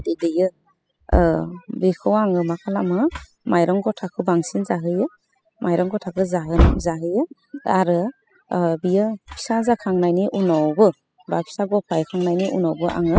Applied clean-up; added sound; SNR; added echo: classical method spectral subtraction.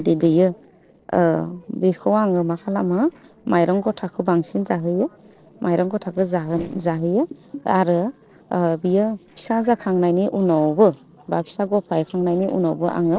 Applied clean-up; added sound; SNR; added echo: neural separator model SepFormer DNS4.